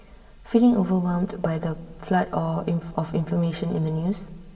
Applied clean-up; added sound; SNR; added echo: none; none; none; reverberation time 2.3 s.